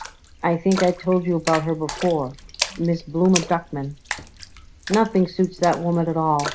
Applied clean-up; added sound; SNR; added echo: none; Splash, splatter; 12 dB; none.